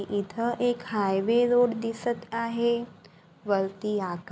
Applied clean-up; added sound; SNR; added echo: none; none; none; none.